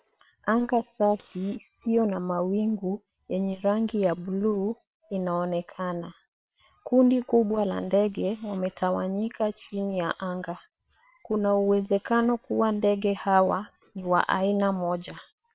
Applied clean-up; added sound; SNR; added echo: neural separator model SepFormer WHAM!.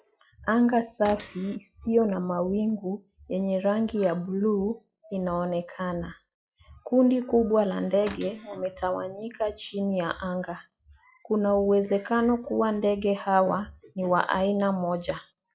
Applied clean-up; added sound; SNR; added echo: classical method log-MMSE.